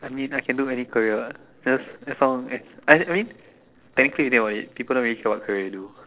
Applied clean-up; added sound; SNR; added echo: neural separator model SepFormer DNS4.